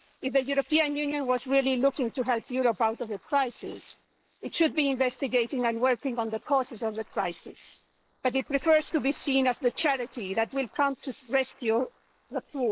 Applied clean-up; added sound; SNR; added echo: neural mask model Resemble Enhance denoiser.